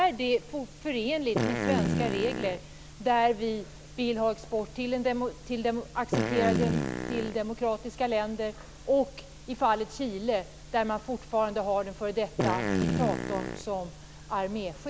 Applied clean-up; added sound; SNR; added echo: none; Fart; 0 dB; none.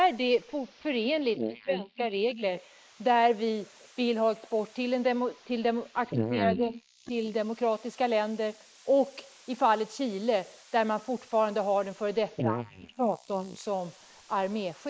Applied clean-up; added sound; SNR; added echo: neural mask model Resemble Enhance denoiser.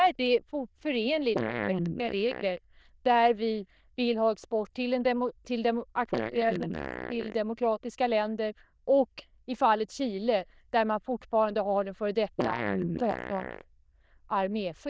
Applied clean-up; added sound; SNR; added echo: neural diffusion model UNIVERSE++.